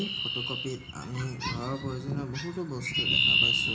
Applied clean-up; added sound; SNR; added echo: none; Chirp, tweet; -4 dB; reverberation time 0.4 s.